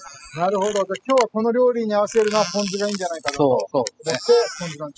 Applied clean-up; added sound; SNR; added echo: classical method spectral subtraction.